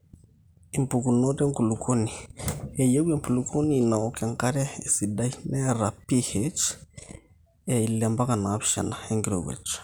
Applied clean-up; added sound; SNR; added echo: none; none; none; none.